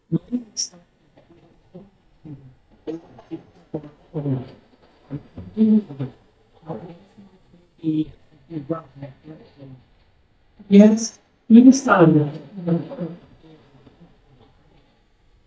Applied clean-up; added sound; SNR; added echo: neural mask model DeepFilterNet 3.